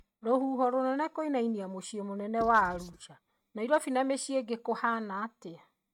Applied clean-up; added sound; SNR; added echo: neural mask model RNNoise.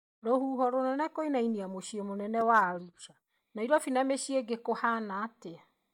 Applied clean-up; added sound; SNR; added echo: neural mask model DeepFilterNet 3.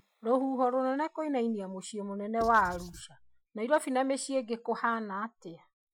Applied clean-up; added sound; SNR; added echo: classical method Wiener filter.